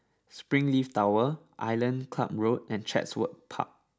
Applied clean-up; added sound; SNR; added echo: none; none; none; none.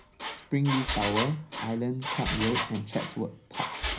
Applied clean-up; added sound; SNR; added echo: none; Engine; 3 dB; reverberation time 0.4 s.